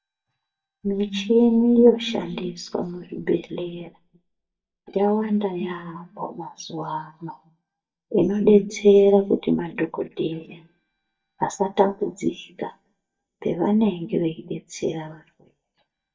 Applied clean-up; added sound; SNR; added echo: neural mask model DeepFilterNet 3.